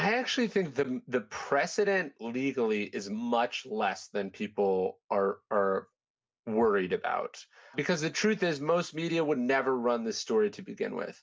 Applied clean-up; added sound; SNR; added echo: none; none; none; none.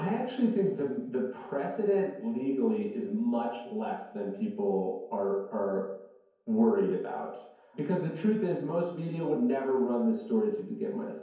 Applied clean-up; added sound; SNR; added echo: none; none; none; reverberation time 0.9 s.